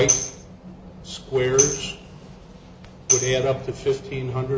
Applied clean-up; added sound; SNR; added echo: none; Tambourine; 2 dB; none.